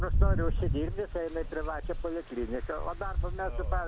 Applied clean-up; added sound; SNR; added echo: none; Rain; -5 dB; none.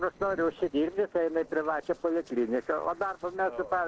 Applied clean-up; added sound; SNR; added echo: neural separator model SepFormer DNS4.